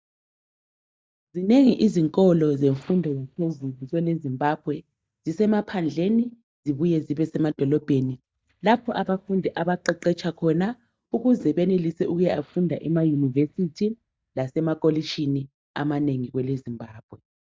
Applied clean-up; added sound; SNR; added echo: neural mask model DeepFilterNet 3.